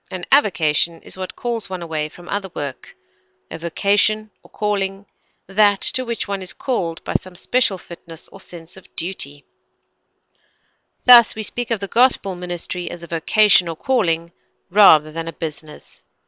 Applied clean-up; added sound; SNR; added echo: neural separator model SepFormer WHAM!.